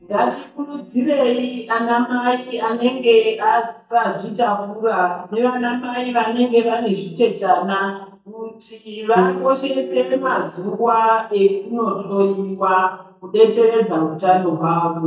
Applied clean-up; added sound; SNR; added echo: neural mask model DeepFilterNet 3.